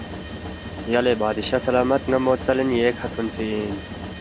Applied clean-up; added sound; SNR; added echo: none; Mechanisms; 10 dB; none.